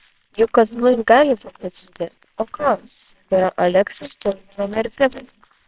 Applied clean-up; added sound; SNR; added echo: neural separator model SepFormer WHAMR!.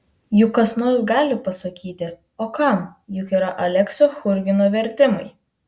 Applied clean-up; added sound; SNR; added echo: none; none; none; none.